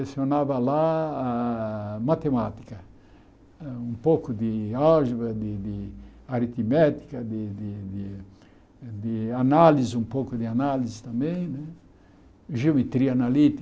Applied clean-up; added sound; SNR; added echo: none; none; none; none.